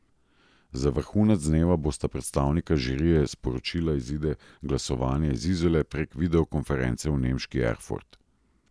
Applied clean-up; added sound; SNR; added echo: none; none; none; none.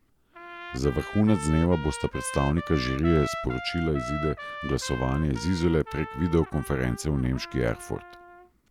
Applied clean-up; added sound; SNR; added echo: none; Trumpet; 12 dB; none.